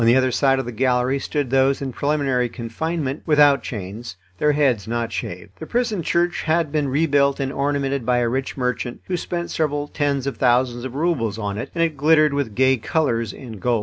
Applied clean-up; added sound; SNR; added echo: none; none; none; none.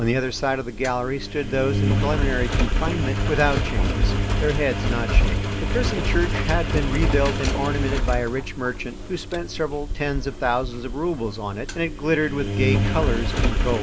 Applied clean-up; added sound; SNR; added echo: none; Engine; -2 dB; none.